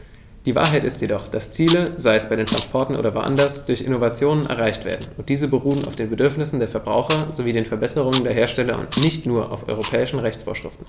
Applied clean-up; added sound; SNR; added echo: none; Chewing, mastication; 12 dB; none.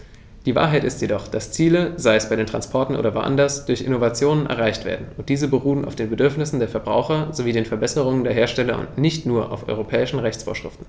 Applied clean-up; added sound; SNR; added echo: none; none; none; none.